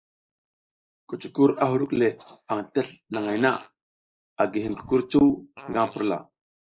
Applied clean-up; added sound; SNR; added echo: neural mask model Resemble Enhance denoiser.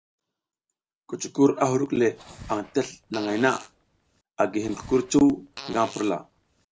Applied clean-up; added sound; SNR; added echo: none; Fart; 18 dB; none.